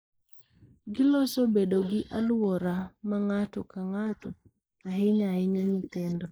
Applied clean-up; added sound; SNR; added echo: neural mask model Resemble Enhance denoiser.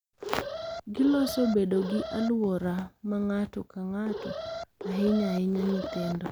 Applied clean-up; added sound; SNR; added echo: none; Alarm; 8 dB; none.